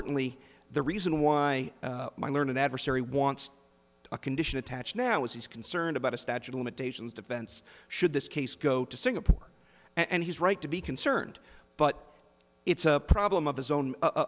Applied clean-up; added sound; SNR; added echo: none; none; none; none.